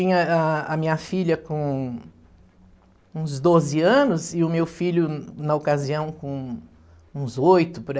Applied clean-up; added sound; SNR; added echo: none; none; none; none.